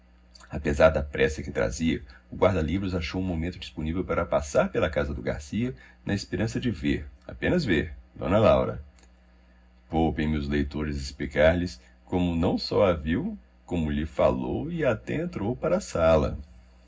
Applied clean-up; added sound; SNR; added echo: none; none; none; reverberation time 0.4 s.